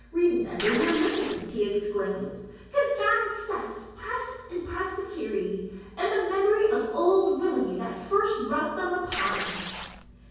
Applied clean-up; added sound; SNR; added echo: none; Tearing; 7 dB; reverberation time 1.3 s.